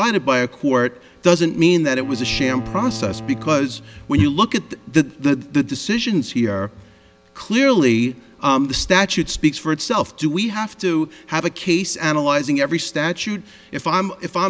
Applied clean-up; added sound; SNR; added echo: none; Bowed string instrument; 15 dB; none.